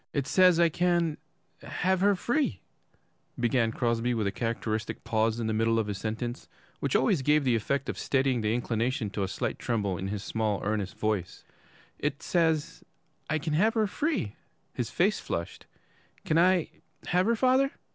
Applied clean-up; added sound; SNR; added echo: none; none; none; none.